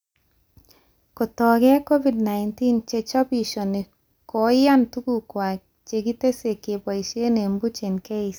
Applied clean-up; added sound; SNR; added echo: none; none; none; none.